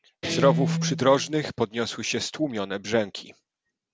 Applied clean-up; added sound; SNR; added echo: none; Guitar; 6 dB; none.